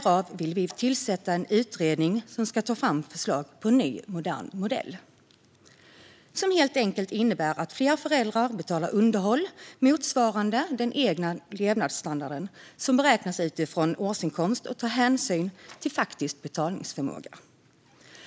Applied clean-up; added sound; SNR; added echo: none; none; none; none.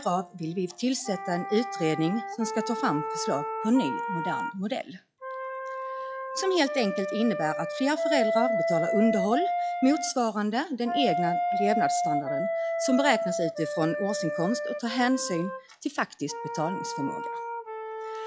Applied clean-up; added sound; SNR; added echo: classical method log-MMSE.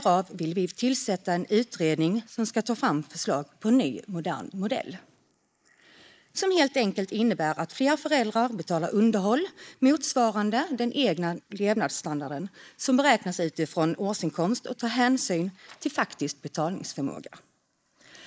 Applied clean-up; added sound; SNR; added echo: neural mask model Resemble Enhance denoiser.